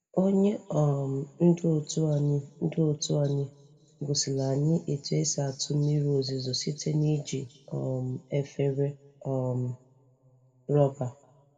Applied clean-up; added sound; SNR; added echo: none; none; none; reverberation time 1.8 s.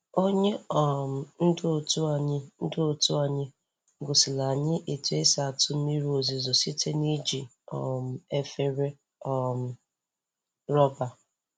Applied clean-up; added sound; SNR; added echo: none; none; none; none.